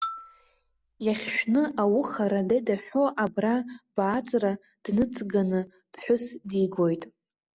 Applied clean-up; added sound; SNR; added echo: none; Marimba, xylophone; 12 dB; none.